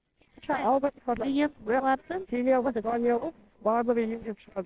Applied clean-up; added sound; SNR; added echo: neural separator model SepFormer WHAMR!.